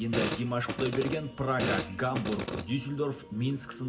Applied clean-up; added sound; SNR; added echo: none; Fart; 3 dB; reverberation time 0.7 s.